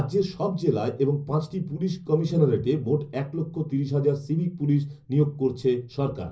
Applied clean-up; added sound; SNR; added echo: none; none; none; reverberation time 0.4 s.